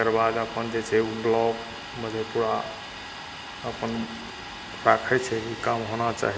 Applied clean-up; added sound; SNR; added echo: none; Domestic sounds, home sounds; 12 dB; none.